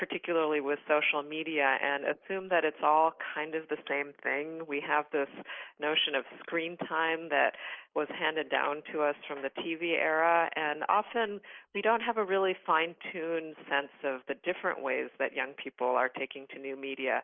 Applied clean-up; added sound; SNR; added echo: neural mask model Resemble Enhance denoiser.